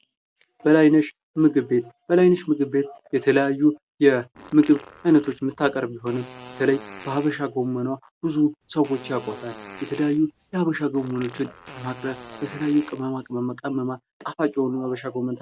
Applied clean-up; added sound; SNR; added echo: none; Fart + Fart; 19 dB; none.